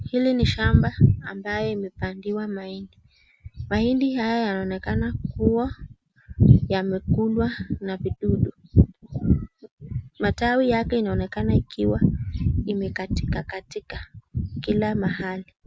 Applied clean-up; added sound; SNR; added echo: none; none; none; none.